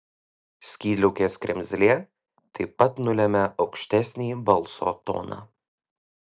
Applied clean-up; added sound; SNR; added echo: none; none; none; none.